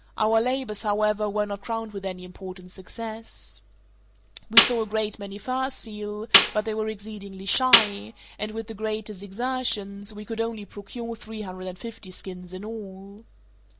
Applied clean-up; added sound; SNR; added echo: none; Snare drum; -4 dB; none.